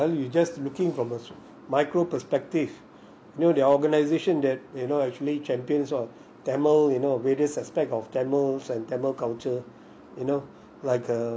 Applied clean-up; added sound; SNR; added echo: none; none; none; none.